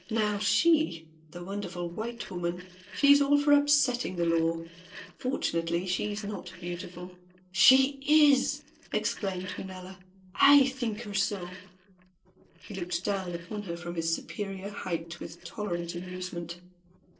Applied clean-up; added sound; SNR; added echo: neural separator model SepFormer DNS4.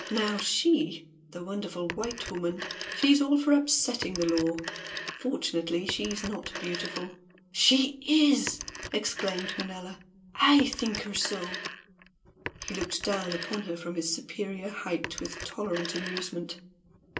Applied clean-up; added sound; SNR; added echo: none; Telephone; 11 dB; reverberation time 0.2 s.